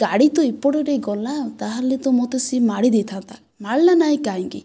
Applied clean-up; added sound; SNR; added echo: none; none; none; none.